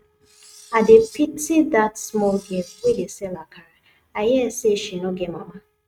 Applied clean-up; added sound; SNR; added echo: neural mask model RNNoise.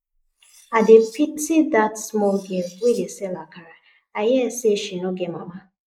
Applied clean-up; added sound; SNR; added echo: neural mask model Resemble Enhance denoiser.